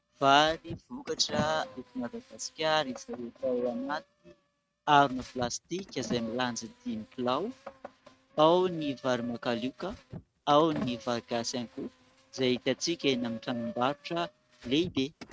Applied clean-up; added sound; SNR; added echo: neural mask model RNNoise.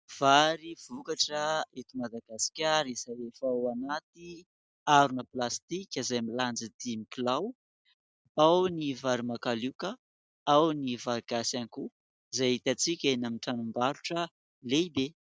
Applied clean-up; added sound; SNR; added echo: none; none; none; none.